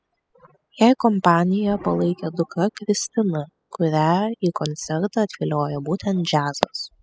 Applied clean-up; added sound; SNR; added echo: classical method spectral subtraction.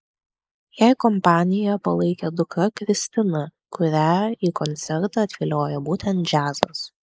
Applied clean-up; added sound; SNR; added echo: neural mask model Resemble Enhance denoiser.